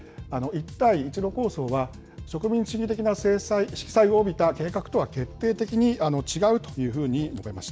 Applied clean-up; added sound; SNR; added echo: none; none; none; none.